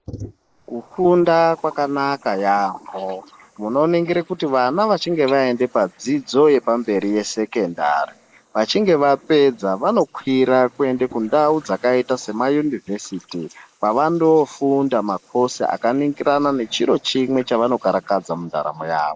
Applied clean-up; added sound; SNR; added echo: neural mask model Resemble Enhance denoiser.